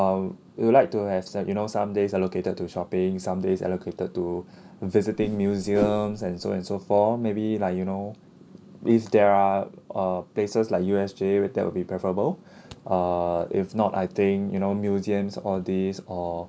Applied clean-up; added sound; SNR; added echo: none; Whoosh, swoosh, swish; 9 dB; none.